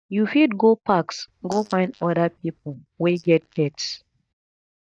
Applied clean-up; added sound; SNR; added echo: neural mask model DeepFilterNet 3.